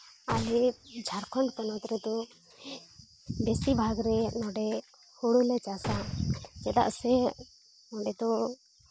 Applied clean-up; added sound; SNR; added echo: none; Gunshot, gunfire; 11 dB; none.